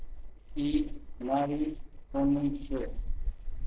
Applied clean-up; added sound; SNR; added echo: neural separator model SepFormer DNS4.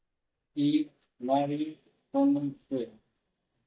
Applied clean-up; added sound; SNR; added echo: neural mask model DeepFilterNet 3.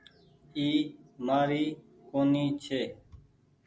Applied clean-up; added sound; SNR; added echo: none; none; none; none.